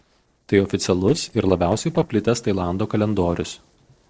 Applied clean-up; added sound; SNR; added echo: neural separator model SepFormer DNS4.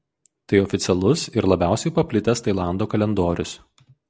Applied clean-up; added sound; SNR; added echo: none; none; none; none.